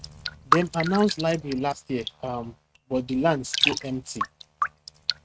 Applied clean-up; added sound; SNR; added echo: neural mask model RNNoise.